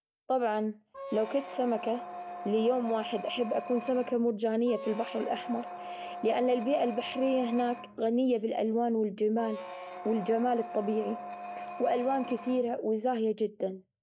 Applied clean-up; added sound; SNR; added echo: none; Squeak; 11 dB; none.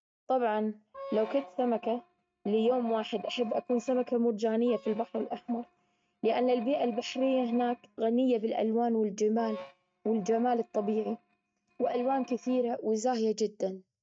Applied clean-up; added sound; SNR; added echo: neural mask model RNNoise.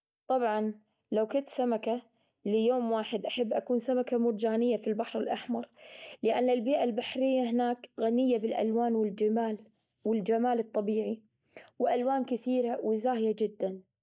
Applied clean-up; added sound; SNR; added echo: none; none; none; none.